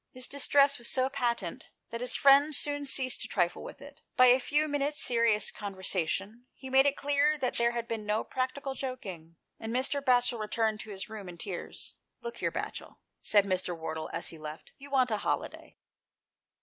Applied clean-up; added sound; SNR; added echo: none; Rattle (instrument); 9 dB; none.